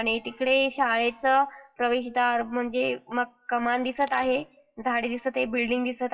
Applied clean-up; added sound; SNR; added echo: classical method WPE with log-MMSE.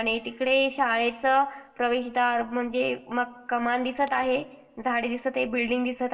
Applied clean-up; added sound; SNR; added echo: neural separator model SepFormer DNS4.